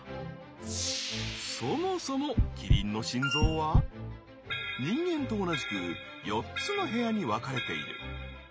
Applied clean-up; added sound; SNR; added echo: none; none; none; none.